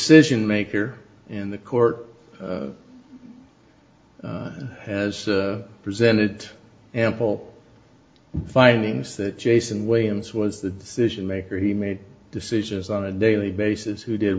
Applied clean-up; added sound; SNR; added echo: none; none; none; reverberation time 0.4 s.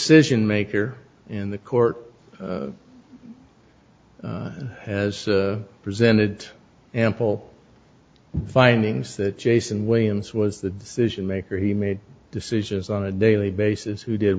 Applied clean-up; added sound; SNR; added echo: none; none; none; none.